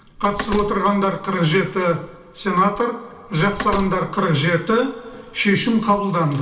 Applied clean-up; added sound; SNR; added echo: none; Slam; 15 dB; reverberation time 0.4 s.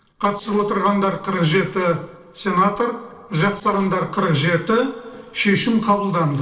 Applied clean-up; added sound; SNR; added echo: neural separator model SepFormer DNS4.